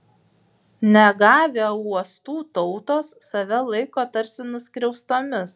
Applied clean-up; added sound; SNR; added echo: none; none; none; none.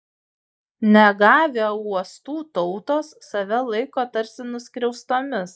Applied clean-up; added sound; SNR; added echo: neural mask model Resemble Enhance denoiser.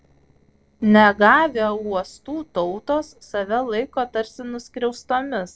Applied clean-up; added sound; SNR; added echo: neural separator model SepFormer DNS4.